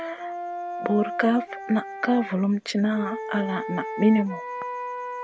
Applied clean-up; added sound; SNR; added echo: none; Wind instrument, woodwind instrument; 8 dB; none.